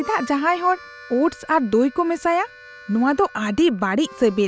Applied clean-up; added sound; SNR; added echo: none; Harmonica; 20 dB; none.